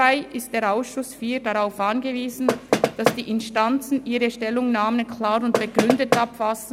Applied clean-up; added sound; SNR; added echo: none; Knock; 0 dB; none.